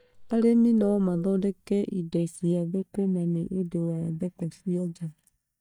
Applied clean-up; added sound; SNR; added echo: neural mask model DeepFilterNet 3.